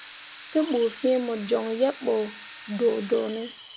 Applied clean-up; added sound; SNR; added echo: none; Drill + Screech; 13 dB; none.